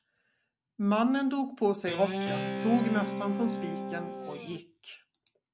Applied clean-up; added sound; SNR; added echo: none; Guitar; 4 dB; none.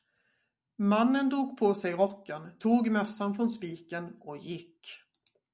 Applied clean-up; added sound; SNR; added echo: none; none; none; none.